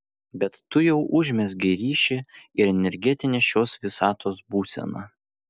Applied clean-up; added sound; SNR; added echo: none; none; none; none.